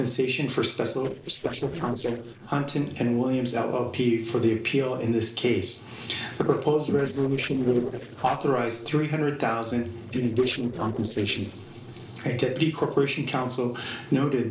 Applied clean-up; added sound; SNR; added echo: neural separator model SepFormer DNS4.